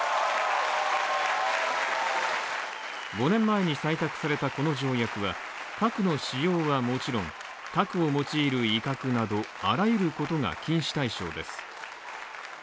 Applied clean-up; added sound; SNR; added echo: none; none; none; none.